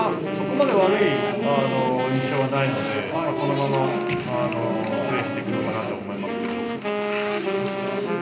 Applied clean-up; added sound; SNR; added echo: none; Wind instrument, woodwind instrument; 4 dB; reverberation time 0.5 s.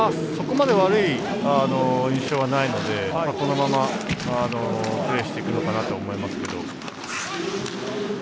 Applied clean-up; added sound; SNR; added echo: none; none; none; none.